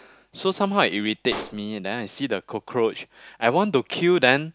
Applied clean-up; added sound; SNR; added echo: none; Explosion; 16 dB; none.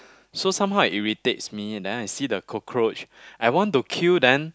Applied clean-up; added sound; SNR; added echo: none; none; none; none.